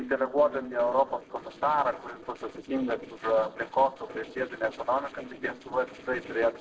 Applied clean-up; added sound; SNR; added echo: neural separator model SepFormer DNS4.